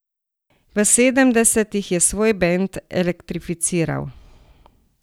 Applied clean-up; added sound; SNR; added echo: none; none; none; none.